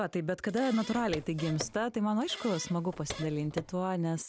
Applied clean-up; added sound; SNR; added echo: none; Car + Fart; 13 dB; none.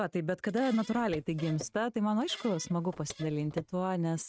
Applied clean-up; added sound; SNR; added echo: neural mask model RNNoise.